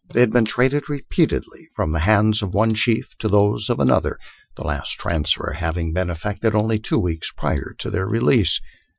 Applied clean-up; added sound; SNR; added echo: classical method Wiener filter.